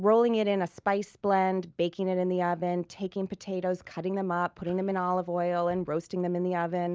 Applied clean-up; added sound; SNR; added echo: none; none; none; none.